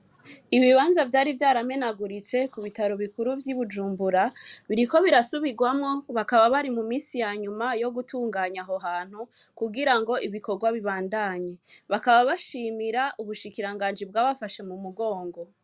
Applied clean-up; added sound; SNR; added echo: none; none; none; none.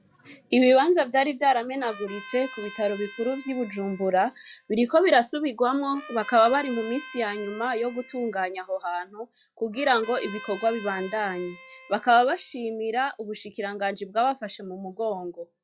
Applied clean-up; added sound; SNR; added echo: classical method log-MMSE.